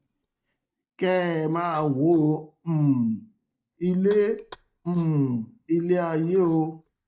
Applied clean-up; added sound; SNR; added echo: neural mask model DeepFilterNet 3.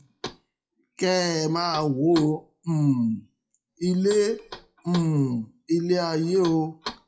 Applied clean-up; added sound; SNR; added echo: classical method WPE with log-MMSE.